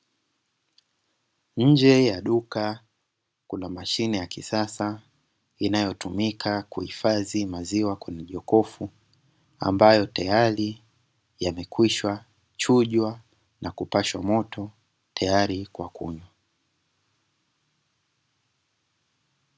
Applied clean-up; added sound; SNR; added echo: none; none; none; none.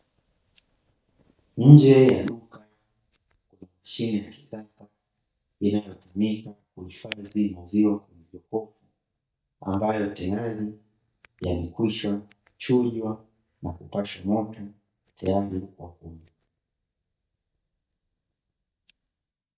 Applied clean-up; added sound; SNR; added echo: neural mask model DeepFilterNet 3.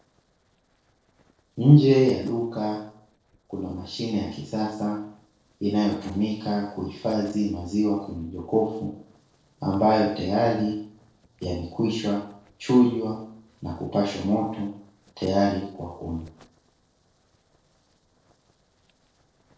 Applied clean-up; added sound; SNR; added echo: neural separator model SepFormer DNS4.